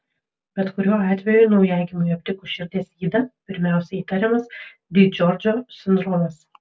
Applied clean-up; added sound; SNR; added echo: none; none; none; none.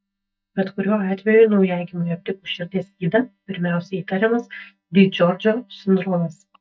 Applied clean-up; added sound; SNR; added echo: neural mask model DeepFilterNet 3.